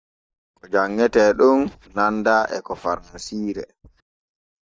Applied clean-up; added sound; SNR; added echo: neural mask model DeepFilterNet 3.